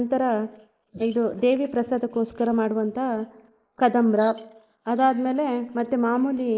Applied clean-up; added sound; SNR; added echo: neural mask model Resemble Enhance denoiser.